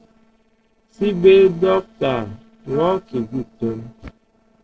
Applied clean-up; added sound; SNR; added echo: neural separator model SepFormer DNS4.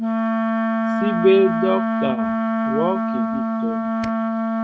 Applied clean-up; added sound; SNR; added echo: neural mask model RNNoise.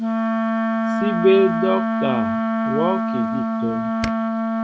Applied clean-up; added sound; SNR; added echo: none; Wind instrument, woodwind instrument; -2 dB; none.